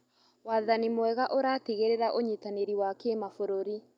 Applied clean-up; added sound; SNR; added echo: none; none; none; none.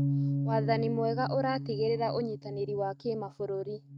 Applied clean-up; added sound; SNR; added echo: neural mask model RNNoise.